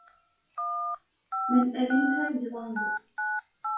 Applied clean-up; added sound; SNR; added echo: classical method WPE with log-MMSE.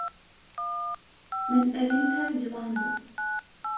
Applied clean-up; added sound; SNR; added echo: none; Telephone; 3 dB; reverberation time 2.0 s.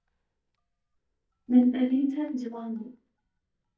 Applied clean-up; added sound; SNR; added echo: neural mask model DeepFilterNet 3.